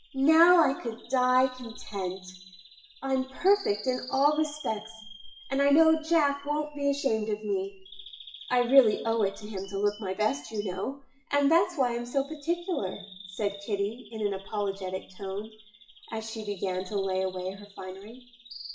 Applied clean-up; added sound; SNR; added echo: classical method WPE with log-MMSE.